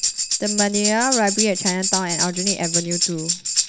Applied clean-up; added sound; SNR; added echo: none; Tambourine; -1 dB; none.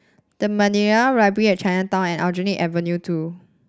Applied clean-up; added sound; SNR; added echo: none; none; none; none.